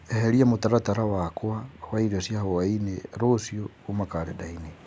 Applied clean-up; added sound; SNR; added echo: none; none; none; none.